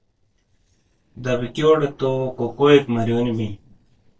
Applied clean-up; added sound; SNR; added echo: neural separator model SepFormer DNS4.